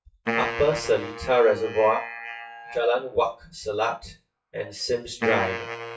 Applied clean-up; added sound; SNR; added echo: classical method WPE with log-MMSE.